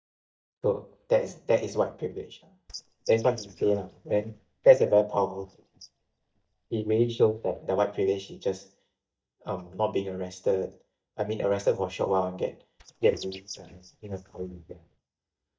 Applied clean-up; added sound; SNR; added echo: neural mask model DeepFilterNet 3.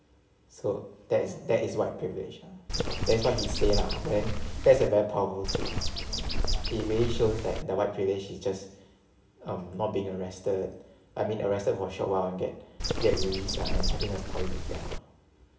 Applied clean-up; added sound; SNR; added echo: none; Bird; -1 dB; reverberation time 0.7 s.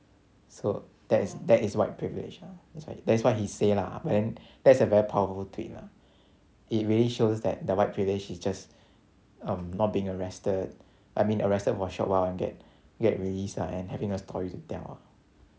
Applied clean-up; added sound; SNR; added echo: none; none; none; none.